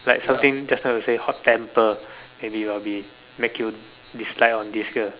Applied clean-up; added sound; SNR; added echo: none; none; none; none.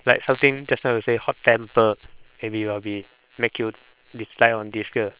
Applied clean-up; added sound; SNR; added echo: neural separator model SepFormer WHAM!.